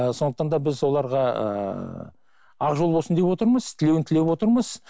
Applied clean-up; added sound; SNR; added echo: none; none; none; none.